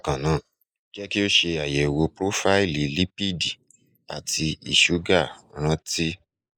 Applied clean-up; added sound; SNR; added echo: neural mask model Resemble Enhance denoiser.